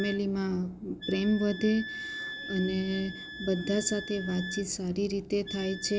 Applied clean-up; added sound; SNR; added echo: none; Wind instrument, woodwind instrument; 11 dB; none.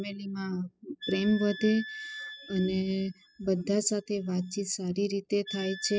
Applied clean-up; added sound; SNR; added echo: classical method spectral subtraction.